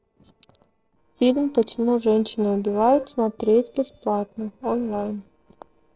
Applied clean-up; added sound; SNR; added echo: neural separator model SepFormer DNS4.